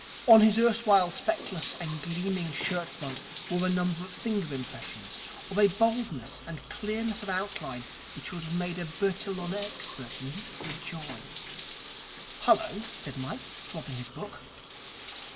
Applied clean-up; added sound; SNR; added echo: none; Bathtub (filling or washing); 13 dB; reverberation time 0.5 s.